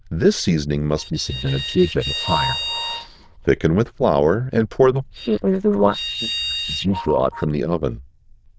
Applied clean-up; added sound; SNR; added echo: neural diffusion model UNIVERSE++.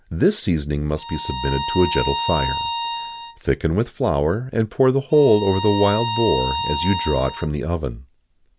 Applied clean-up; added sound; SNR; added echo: none; Bowed string instrument; 6 dB; none.